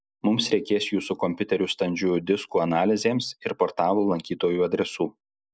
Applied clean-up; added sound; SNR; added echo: none; none; none; none.